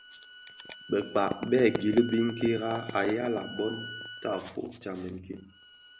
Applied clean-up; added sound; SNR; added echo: none; Bowed string instrument; 17 dB; none.